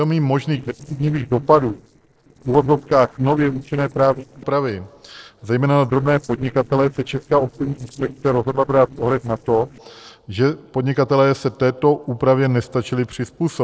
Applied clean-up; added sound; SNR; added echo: neural separator model SepFormer DNS4.